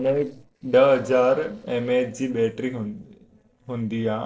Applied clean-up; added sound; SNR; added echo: neural separator model SepFormer DNS4.